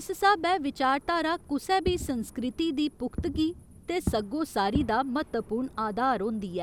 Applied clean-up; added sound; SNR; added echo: none; Fireworks; 12 dB; none.